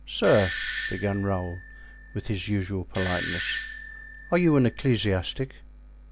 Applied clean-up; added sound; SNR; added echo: none; Doorbell; -2 dB; none.